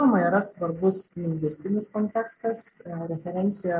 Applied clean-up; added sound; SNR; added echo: none; none; none; none.